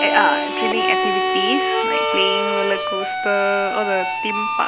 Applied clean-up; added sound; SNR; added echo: none; Harmonica; -1 dB; none.